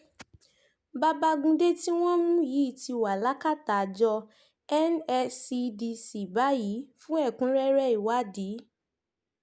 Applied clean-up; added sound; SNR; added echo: none; none; none; none.